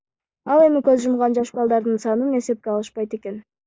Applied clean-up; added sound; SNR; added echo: neural mask model Resemble Enhance denoiser.